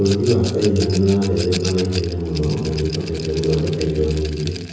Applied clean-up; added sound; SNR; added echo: none; Rattle; 14 dB; reverberation time 1.1 s.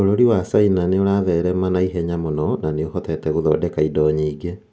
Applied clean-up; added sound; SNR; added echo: none; none; none; none.